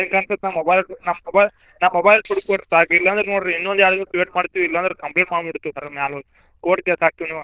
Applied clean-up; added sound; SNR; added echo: neural diffusion model UNIVERSE++.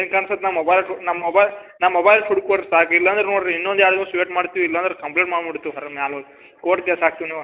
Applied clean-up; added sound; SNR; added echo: neural separator model SepFormer DNS4.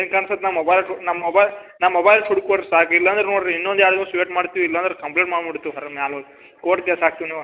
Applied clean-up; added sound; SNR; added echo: none; Bicycle bell; 16 dB; none.